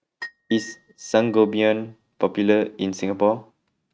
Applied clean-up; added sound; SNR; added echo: neural mask model RNNoise.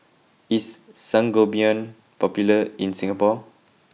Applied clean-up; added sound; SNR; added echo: none; none; none; none.